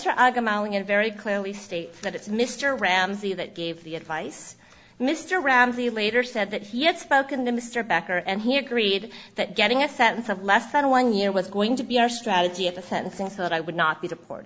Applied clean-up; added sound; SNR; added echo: none; none; none; none.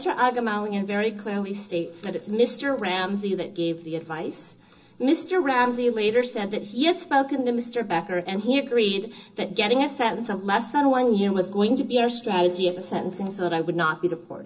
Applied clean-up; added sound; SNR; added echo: none; none; none; reverberation time 0.2 s.